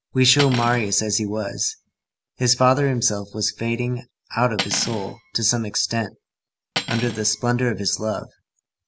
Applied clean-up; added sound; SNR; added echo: none; Cutlery, silverware; 11 dB; none.